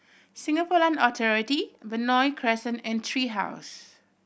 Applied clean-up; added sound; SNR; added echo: none; none; none; none.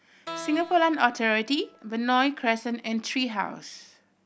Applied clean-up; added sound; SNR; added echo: none; Keyboard (musical); 18 dB; none.